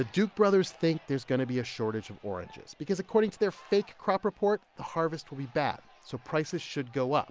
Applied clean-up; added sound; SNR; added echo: none; none; none; none.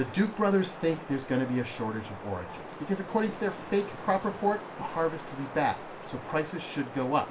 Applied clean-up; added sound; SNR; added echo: none; Wind; 12 dB; reverberation time 0.2 s.